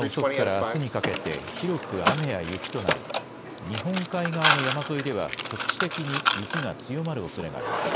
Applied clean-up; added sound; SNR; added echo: none; Mechanisms; -1 dB; none.